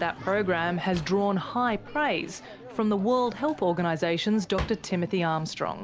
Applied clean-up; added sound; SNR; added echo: none; Drawer open or close; 17 dB; none.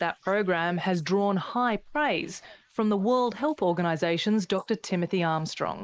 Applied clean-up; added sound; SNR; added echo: neural mask model Resemble Enhance denoiser.